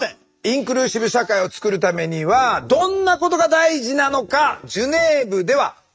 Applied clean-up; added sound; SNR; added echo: neural mask model RNNoise.